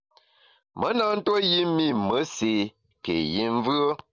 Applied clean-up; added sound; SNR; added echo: none; none; none; none.